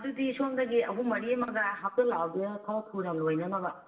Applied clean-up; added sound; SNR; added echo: none; none; none; reverberation time 0.9 s.